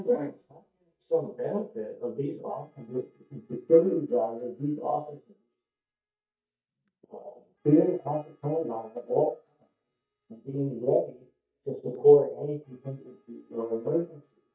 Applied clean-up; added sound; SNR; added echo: neural mask model DeepFilterNet 3.